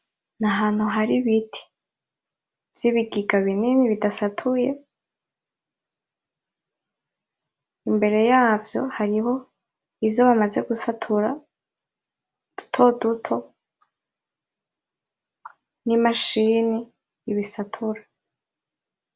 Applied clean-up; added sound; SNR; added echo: none; none; none; none.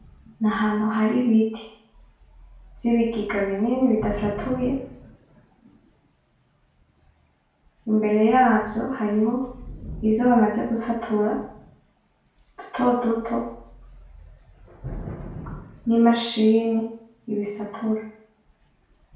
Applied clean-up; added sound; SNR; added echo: none; Thunder / Rain; 18 dB; reverberation time 0.5 s.